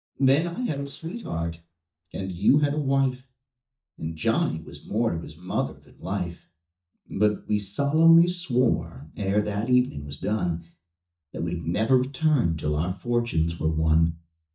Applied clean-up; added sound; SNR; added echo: neural mask model DeepFilterNet 3.